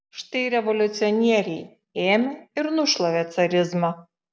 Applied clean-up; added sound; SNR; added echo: none; none; none; none.